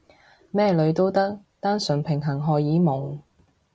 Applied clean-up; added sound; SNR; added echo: none; none; none; none.